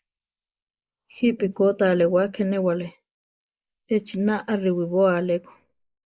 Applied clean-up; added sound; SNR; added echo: neural mask model Resemble Enhance denoiser.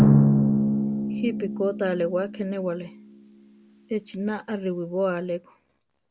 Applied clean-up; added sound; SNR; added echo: none; Drum; -4 dB; none.